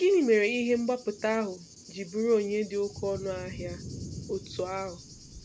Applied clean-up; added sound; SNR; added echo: none; Thunder / Cricket; 15 dB; none.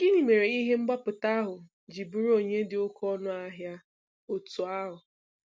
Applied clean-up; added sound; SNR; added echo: none; none; none; none.